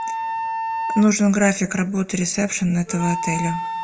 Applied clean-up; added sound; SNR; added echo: none; Wind instrument, woodwind instrument; 7 dB; reverberation time 1.0 s.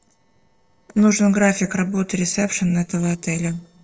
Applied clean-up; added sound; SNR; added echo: neural separator model SepFormer DNS4.